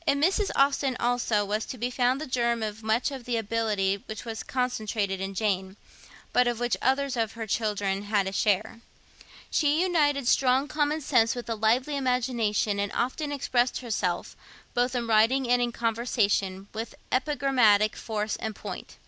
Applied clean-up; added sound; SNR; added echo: none; none; none; none.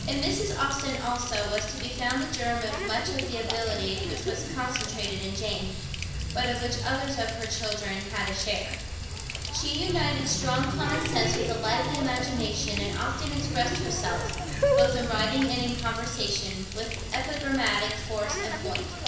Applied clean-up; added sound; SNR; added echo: none; Water tap, faucet; 1 dB; reverberation time 0.9 s.